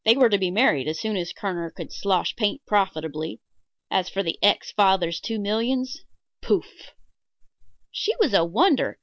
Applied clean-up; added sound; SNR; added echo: none; none; none; none.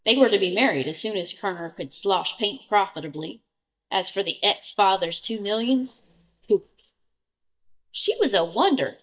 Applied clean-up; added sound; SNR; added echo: neural mask model DeepFilterNet 3.